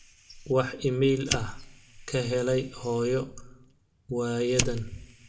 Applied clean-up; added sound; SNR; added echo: none; Fire; 9 dB; reverberation time 0.4 s.